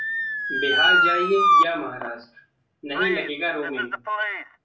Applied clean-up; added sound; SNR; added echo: none; Motor vehicle (road) / Siren; -5 dB; reverberation time 0.3 s.